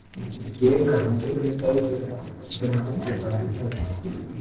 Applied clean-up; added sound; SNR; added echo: neural separator model SepFormer DNS4.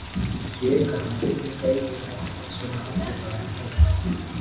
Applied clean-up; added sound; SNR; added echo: none; Frying (food); 16 dB; reverberation time 0.8 s.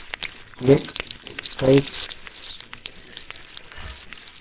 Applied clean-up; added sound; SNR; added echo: neural separator model SepFormer WHAMR!.